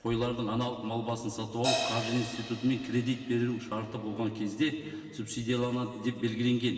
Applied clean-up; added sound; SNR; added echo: none; Crash cymbal; 10 dB; reverberation time 2.4 s.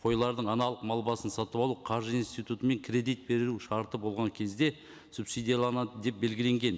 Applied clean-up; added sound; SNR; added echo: none; none; none; none.